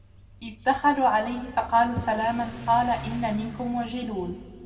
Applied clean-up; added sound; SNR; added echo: none; Accelerating, revving, vroom / Car; 16 dB; reverberation time 1.8 s.